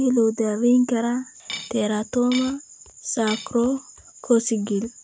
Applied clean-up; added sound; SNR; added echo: none; Cutlery, silverware / Dishes, pots, and pans; 13 dB; none.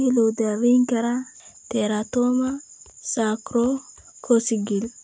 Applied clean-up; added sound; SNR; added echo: none; none; none; none.